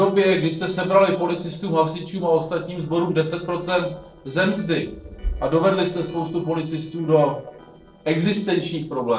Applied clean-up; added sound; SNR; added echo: neural separator model SepFormer DNS4.